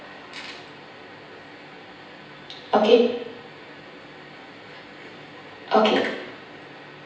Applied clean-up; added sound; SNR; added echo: none; none; none; reverberation time 0.9 s.